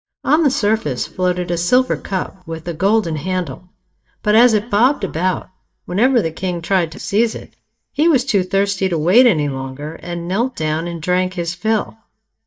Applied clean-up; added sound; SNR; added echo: neural mask model DeepFilterNet 3.